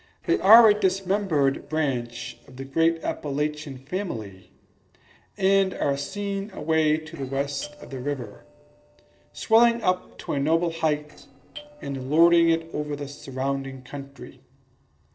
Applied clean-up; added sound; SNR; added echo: neural separator model SepFormer DNS4.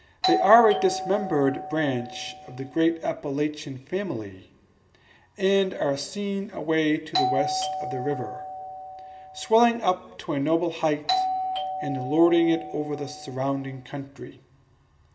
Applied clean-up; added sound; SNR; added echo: none; Doorbell; 5 dB; reverberation time 0.7 s.